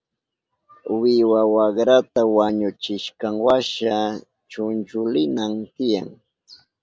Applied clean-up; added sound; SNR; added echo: none; none; none; none.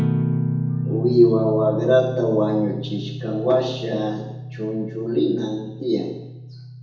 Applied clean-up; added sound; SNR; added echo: none; Guitar; 5 dB; reverberation time 0.8 s.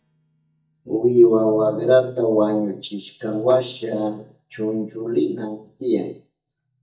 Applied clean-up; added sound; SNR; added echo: neural mask model DeepFilterNet 3.